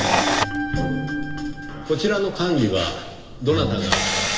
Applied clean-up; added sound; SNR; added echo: none; Camera; 3 dB; reverberation time 1.8 s.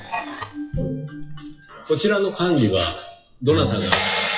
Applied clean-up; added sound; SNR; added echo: classical method WPE with log-MMSE.